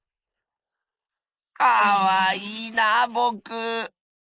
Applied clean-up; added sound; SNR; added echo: neural mask model Resemble Enhance denoiser.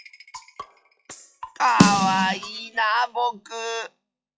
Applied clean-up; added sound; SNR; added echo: classical method log-MMSE.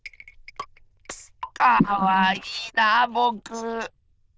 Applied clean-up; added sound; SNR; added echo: neural diffusion model UNIVERSE++.